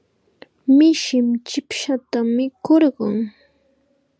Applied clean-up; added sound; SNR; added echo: none; none; none; none.